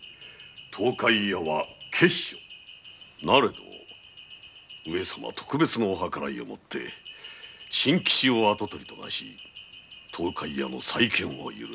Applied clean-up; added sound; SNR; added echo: none; Bell; 16 dB; none.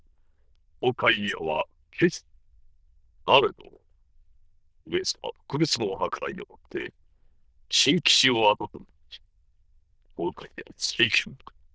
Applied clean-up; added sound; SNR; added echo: neural diffusion model UNIVERSE++.